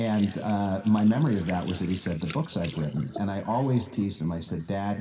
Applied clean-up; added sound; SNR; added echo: none; Sink (filling or washing); 13 dB; reverberation time 2.0 s.